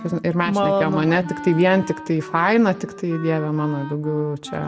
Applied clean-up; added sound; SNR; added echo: none; Wind instrument, woodwind instrument; 16 dB; reverberation time 1.2 s.